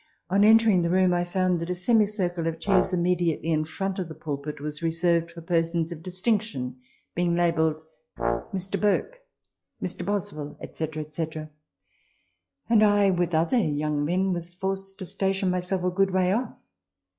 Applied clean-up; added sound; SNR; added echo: classical method log-MMSE.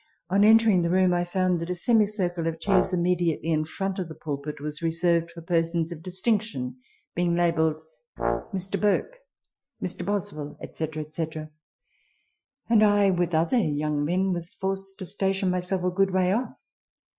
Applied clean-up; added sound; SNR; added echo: classical method Wiener filter.